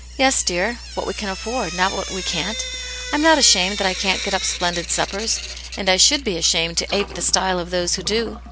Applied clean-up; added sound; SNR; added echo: none; Drip / Sink (filling or washing); 11 dB; none.